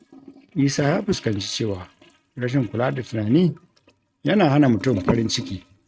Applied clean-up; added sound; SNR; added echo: neural mask model RNNoise.